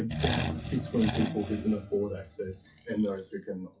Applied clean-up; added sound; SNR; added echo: classical method WPE with log-MMSE.